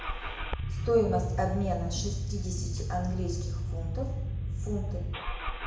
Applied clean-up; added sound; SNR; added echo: none; Engine starting / Car; -1 dB; reverberation time 0.8 s.